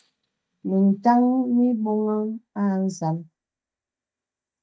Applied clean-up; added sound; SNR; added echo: neural mask model DeepFilterNet 3.